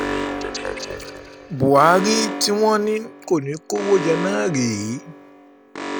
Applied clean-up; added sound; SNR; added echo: none; Alarm; 8 dB; none.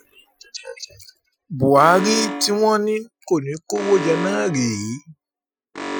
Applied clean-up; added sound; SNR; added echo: classical method Wiener filter.